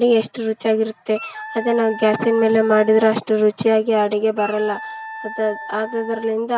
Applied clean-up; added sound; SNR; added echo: none; Wind instrument, woodwind instrument; 15 dB; none.